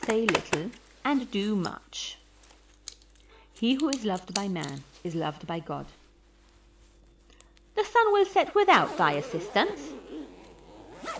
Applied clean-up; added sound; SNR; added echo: none; Zipper (clothing); 11 dB; none.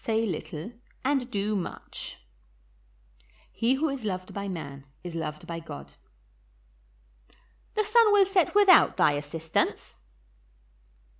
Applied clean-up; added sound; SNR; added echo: none; none; none; none.